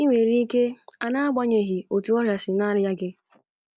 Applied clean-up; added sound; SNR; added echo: none; none; none; none.